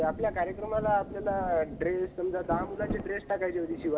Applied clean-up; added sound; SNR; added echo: none; Rain; 9 dB; reverberation time 1.0 s.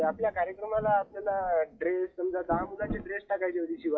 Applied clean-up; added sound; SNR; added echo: classical method WPE with log-MMSE.